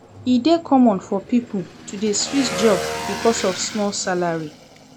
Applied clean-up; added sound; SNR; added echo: none; Motorcycle / Engine; 11 dB; none.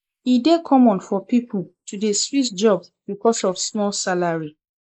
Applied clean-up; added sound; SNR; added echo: neural mask model Resemble Enhance denoiser.